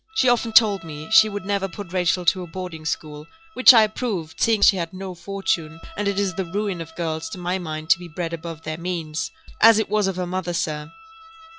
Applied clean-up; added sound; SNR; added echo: classical method log-MMSE.